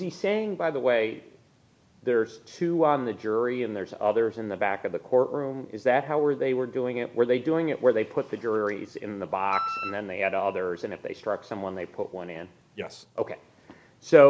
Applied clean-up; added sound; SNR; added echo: none; Wind instrument, woodwind instrument; 6 dB; none.